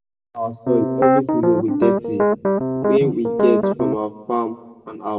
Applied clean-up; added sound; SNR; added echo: none; Piano; -3 dB; reverberation time 1.1 s.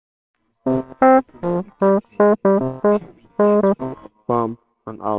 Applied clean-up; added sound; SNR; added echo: neural separator model SepFormer WHAMR!.